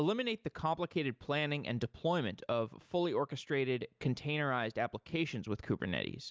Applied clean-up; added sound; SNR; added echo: none; none; none; none.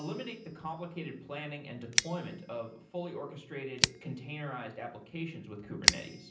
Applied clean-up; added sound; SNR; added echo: none; Scissors; -4 dB; reverberation time 0.6 s.